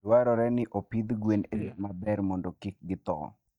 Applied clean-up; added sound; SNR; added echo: neural mask model DeepFilterNet 3.